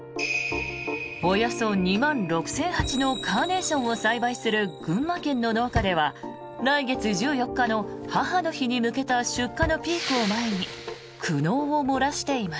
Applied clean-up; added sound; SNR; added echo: none; Drawer open or close; 14 dB; none.